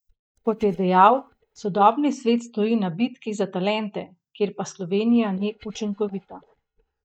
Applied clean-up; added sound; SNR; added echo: neural mask model DeepFilterNet 3.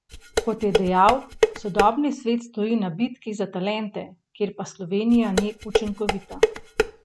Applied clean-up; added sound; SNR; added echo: none; Dishes, pots, and pans; 1 dB; none.